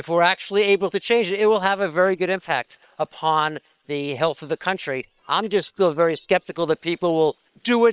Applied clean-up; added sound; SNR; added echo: neural separator model SepFormer WHAM!.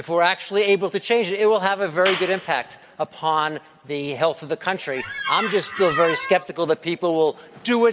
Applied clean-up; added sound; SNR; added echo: none; Squeak + Clapping; 6 dB; none.